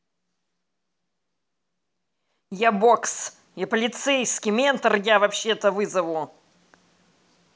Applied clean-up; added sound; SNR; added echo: none; none; none; none.